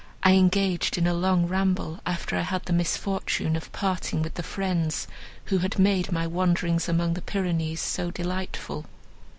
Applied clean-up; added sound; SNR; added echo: none; none; none; none.